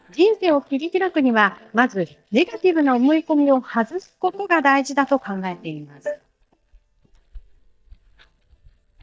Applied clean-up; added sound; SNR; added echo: neural mask model DeepFilterNet 3.